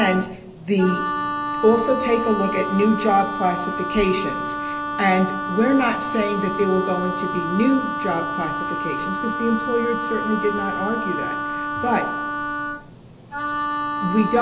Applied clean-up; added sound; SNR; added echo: none; Wind instrument, woodwind instrument; 4 dB; none.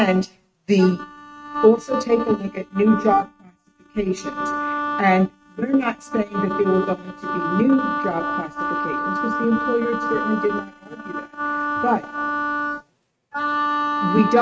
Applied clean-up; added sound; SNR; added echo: neural mask model RNNoise.